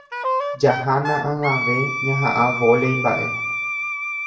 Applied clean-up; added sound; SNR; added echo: none; Wind instrument, woodwind instrument; 3 dB; reverberation time 0.6 s.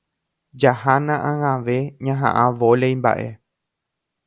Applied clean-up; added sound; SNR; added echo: none; none; none; none.